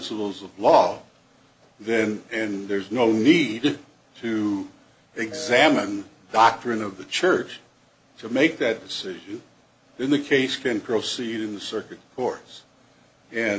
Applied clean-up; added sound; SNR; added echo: none; Telephone; 13 dB; none.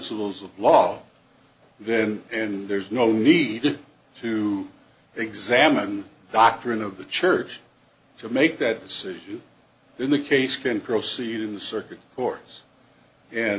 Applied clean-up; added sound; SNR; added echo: none; none; none; none.